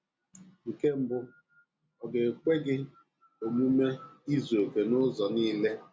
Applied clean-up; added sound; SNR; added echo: none; none; none; none.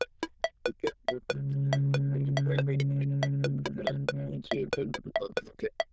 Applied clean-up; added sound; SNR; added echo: neural diffusion model UNIVERSE++.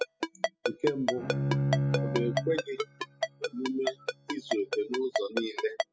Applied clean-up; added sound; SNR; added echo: classical method spectral subtraction.